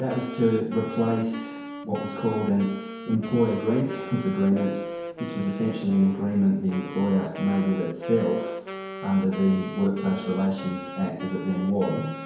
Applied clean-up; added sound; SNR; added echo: none; Wind instrument, woodwind instrument; 11 dB; reverberation time 1.0 s.